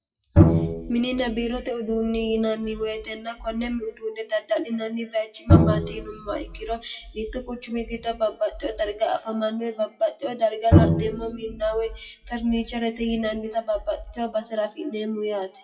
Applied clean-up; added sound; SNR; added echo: classical method WPE with log-MMSE.